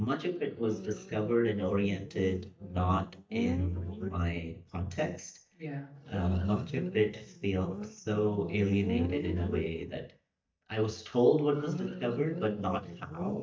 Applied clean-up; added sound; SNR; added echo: neural mask model DeepFilterNet 3.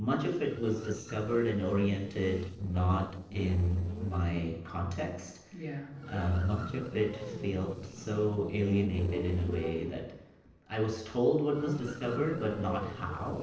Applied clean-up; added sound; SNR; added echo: neural separator model SepFormer DNS4.